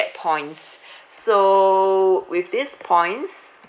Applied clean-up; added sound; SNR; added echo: none; none; none; none.